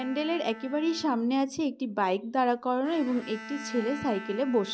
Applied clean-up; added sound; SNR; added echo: none; Bowed string instrument; 15 dB; none.